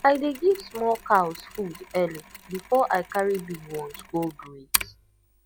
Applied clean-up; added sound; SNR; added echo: none; Mechanisms; 11 dB; none.